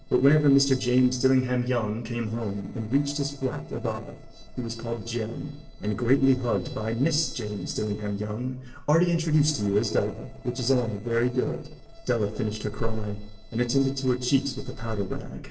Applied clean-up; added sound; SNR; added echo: neural separator model SepFormer DNS4.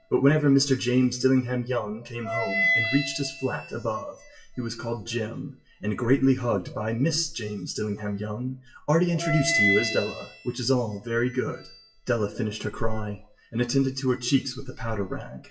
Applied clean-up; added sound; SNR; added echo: classical method WPE with log-MMSE.